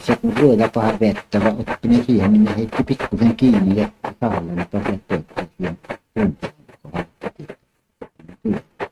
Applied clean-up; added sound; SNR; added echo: neural mask model RNNoise.